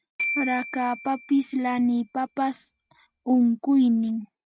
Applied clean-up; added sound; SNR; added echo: none; Glockenspiel; 12 dB; none.